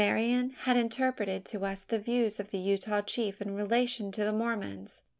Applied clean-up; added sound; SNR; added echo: none; none; none; none.